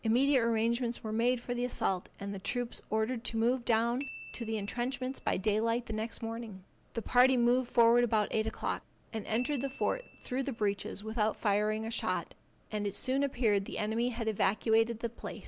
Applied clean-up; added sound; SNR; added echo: none; Bicycle bell; 19 dB; none.